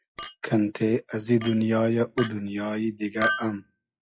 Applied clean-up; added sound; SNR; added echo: classical method log-MMSE.